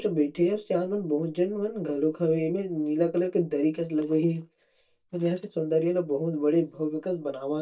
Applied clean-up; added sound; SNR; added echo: neural mask model DeepFilterNet 3.